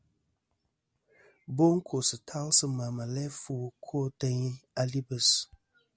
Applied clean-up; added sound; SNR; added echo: none; none; none; none.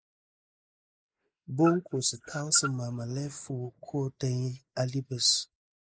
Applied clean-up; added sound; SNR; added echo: neural mask model Resemble Enhance denoiser.